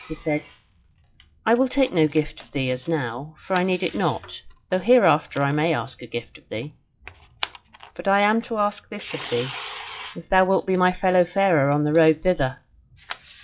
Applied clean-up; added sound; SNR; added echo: classical method log-MMSE.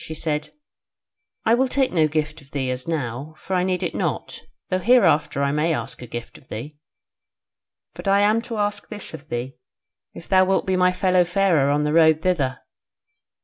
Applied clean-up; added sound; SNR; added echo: none; none; none; none.